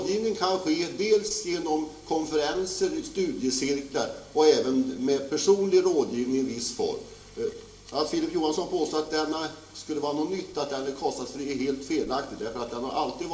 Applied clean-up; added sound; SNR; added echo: none; none; none; reverberation time 1.3 s.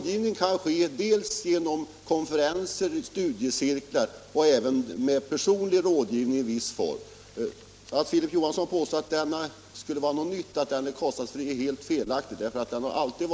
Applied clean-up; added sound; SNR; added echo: none; none; none; none.